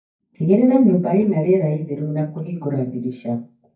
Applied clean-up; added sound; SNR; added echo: neural mask model DeepFilterNet 3.